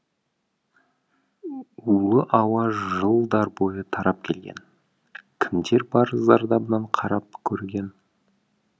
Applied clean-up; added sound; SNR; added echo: none; none; none; none.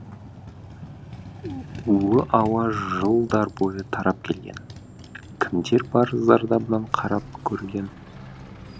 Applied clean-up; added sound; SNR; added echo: none; Motorcycle; 15 dB; none.